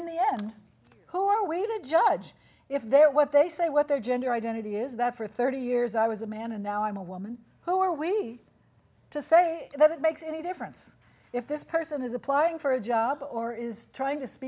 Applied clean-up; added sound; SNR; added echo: none; none; none; none.